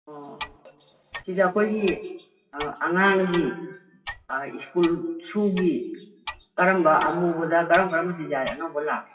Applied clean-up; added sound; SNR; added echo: classical method WPE with log-MMSE.